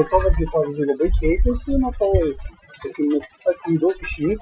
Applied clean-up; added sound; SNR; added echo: classical method Wiener filter.